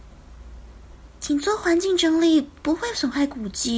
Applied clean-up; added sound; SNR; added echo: none; none; none; none.